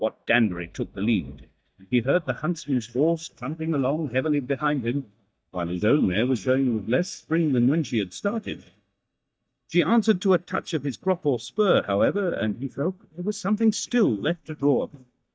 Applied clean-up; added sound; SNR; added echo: neural mask model DeepFilterNet 3.